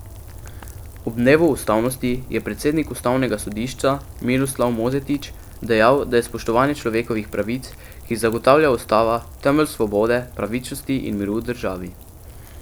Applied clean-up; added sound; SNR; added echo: none; Rain; 17 dB; none.